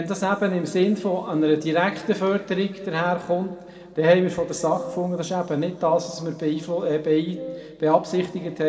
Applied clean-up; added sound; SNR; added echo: neural separator model SepFormer DNS4.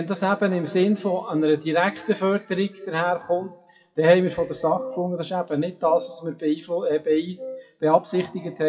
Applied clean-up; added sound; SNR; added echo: classical method WPE with log-MMSE.